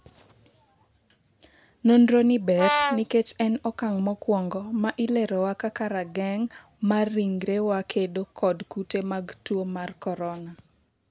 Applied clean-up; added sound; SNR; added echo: none; Brass instrument; 1 dB; none.